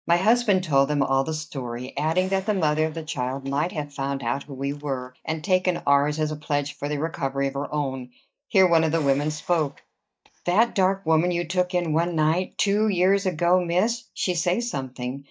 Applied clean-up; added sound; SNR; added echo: neural mask model DeepFilterNet 3.